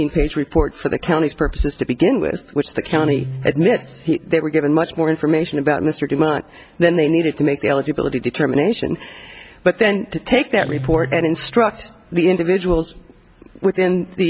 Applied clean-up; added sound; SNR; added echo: none; Guitar; 18 dB; none.